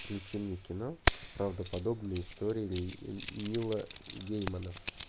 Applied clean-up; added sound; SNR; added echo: none; Keys jangling; -2 dB; none.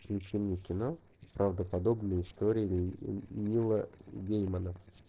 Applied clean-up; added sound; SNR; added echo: neural separator model SepFormer DNS4.